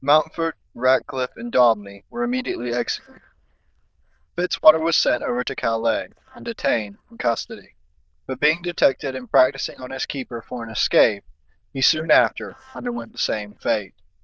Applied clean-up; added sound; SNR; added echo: neural diffusion model UNIVERSE++.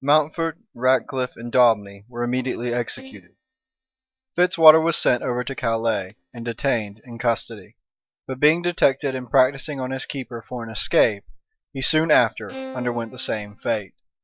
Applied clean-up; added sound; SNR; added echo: neural mask model DeepFilterNet 3.